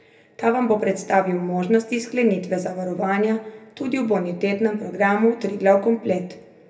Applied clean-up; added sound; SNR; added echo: none; none; none; reverberation time 0.3 s.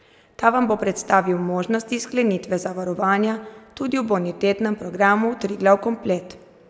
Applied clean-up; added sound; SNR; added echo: none; none; none; none.